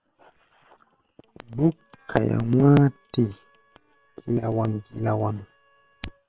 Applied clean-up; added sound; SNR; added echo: neural separator model SepFormer WHAM!.